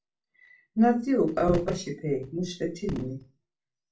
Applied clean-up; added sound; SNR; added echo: none; none; none; reverberation time 0.3 s.